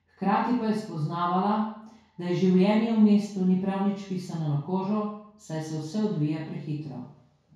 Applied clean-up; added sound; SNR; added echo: none; none; none; reverberation time 0.6 s.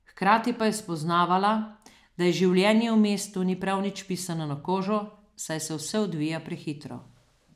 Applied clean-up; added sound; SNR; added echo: none; none; none; none.